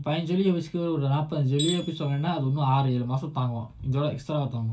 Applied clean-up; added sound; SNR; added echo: none; Tools; 16 dB; reverberation time 0.2 s.